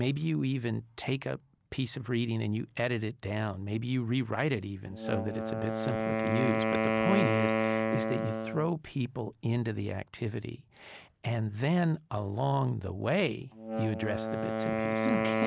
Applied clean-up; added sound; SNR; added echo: none; Wind instrument, woodwind instrument; 2 dB; none.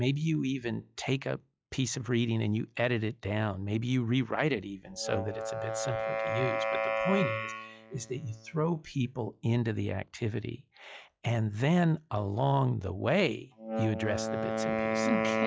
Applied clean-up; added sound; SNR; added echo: classical method log-MMSE.